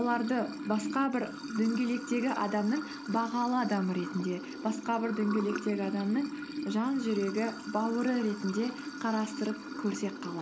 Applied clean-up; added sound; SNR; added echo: none; Sink (filling or washing) / Water; 9 dB; none.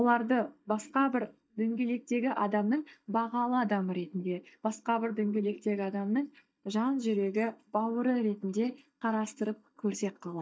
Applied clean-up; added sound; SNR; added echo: neural mask model DeepFilterNet 3.